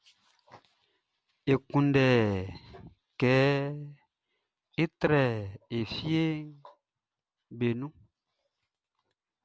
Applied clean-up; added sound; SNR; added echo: none; none; none; none.